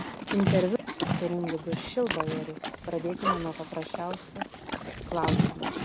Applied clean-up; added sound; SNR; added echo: none; Livestock, farm animals, working animals; 0 dB; none.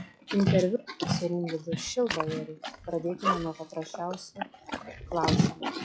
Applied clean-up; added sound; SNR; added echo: classical method log-MMSE.